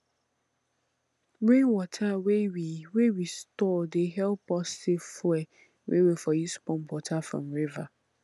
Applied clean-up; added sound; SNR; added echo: none; none; none; none.